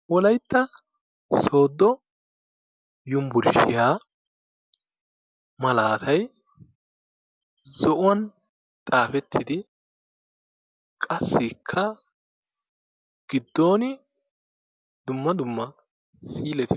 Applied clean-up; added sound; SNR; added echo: none; none; none; none.